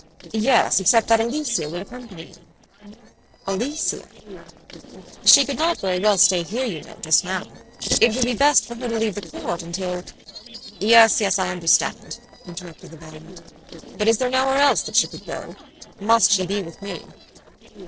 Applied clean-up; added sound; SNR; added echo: neural separator model SepFormer DNS4.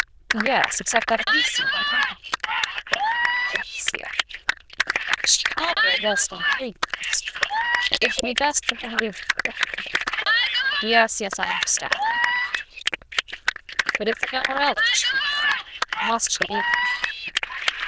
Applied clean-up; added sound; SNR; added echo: neural diffusion model UNIVERSE++.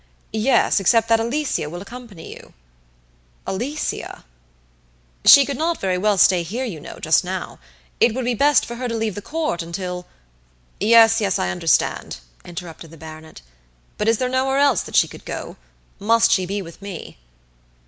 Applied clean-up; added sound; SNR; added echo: none; none; none; none.